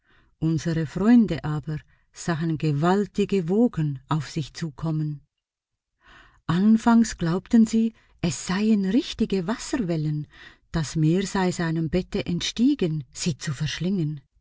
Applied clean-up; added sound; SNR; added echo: none; none; none; none.